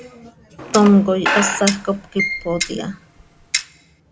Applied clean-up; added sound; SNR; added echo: none; Squeak / Screech + Clock; 6 dB; none.